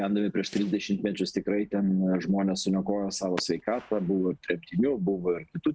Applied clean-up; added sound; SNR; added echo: neural mask model RNNoise.